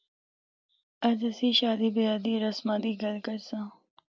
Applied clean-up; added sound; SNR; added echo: none; none; none; none.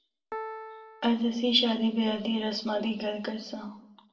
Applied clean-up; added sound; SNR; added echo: none; Piano; 14 dB; reverberation time 0.5 s.